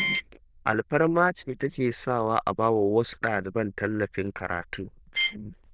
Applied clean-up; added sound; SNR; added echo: neural diffusion model UNIVERSE++.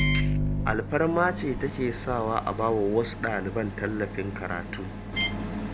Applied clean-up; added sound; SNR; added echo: none; Microwave oven; 2 dB; none.